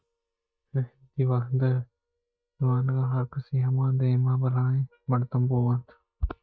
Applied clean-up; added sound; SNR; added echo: neural mask model DeepFilterNet 3.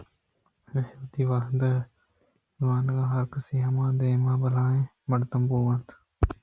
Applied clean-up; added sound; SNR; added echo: none; none; none; none.